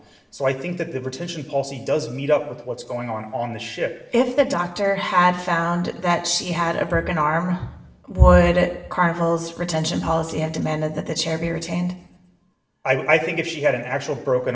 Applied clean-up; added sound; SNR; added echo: none; none; none; reverberation time 0.8 s.